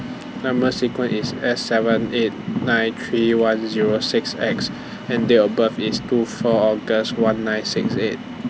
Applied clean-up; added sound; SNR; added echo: none; Car; 8 dB; none.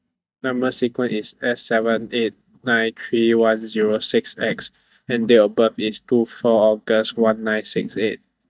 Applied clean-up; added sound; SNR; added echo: neural mask model DeepFilterNet 3.